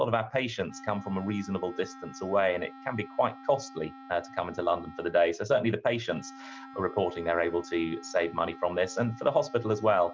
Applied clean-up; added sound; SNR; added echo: none; Wind instrument, woodwind instrument; 18 dB; none.